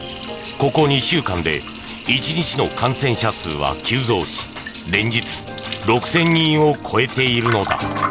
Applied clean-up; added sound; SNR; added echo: none; Liquid; 9 dB; none.